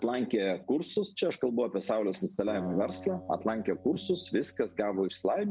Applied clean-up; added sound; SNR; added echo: none; Acoustic guitar; 18 dB; none.